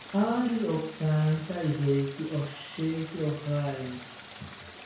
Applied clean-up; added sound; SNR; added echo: none; Stream; 17 dB; reverberation time 0.6 s.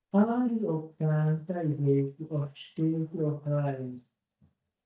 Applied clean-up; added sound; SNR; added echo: neural mask model DeepFilterNet 3.